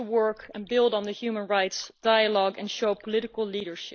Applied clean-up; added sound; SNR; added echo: neural mask model Resemble Enhance denoiser.